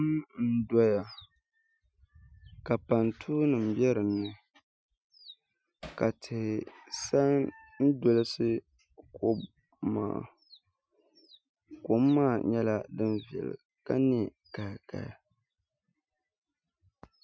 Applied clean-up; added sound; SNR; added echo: classical method Wiener filter.